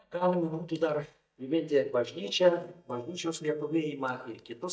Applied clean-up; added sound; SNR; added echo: neural mask model DeepFilterNet 3.